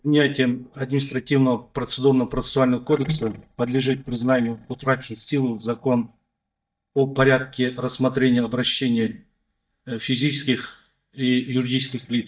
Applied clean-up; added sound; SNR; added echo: neural mask model DeepFilterNet 3.